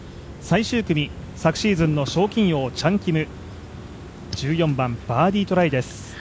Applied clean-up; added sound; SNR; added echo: none; none; none; none.